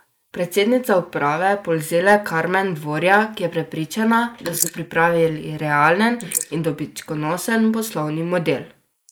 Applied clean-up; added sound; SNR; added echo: neural mask model Resemble Enhance denoiser.